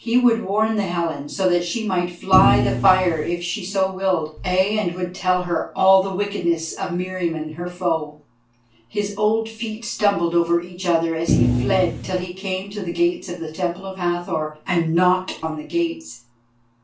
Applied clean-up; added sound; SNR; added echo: none; Thump, thud; -1 dB; reverberation time 0.3 s.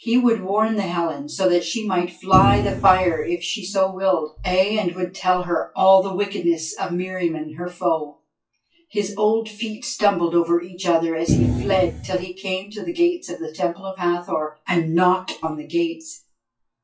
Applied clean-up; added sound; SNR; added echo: classical method WPE with log-MMSE.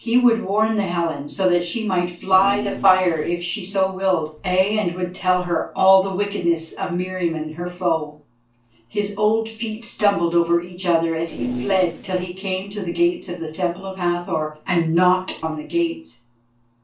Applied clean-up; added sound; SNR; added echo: neural separator model SepFormer DNS4.